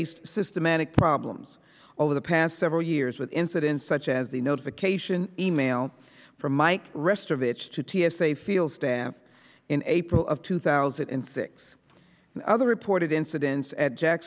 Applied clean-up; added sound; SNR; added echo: none; none; none; none.